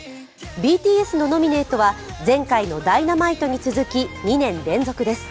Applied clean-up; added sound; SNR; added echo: none; none; none; none.